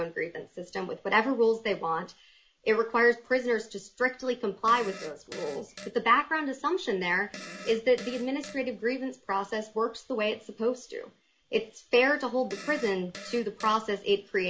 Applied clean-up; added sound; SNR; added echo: none; Fart; 16 dB; none.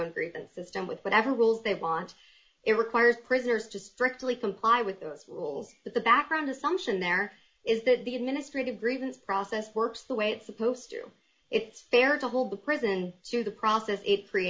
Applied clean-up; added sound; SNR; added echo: none; none; none; none.